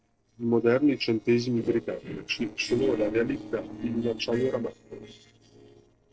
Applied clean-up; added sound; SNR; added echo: neural separator model SepFormer DNS4.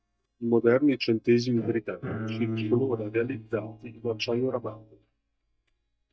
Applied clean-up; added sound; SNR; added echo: neural mask model DeepFilterNet 3.